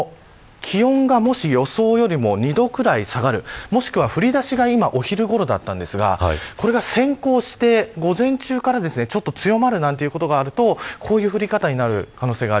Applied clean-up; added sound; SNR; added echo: none; none; none; none.